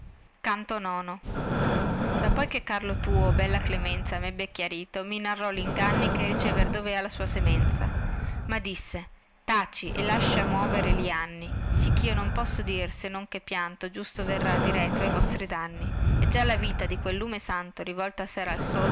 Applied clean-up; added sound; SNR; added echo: none; Breathing; -4 dB; none.